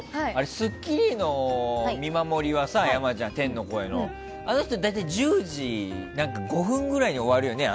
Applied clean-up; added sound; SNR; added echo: none; none; none; none.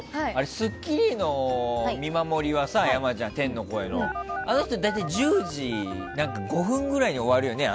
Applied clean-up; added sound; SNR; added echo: none; Telephone; 11 dB; none.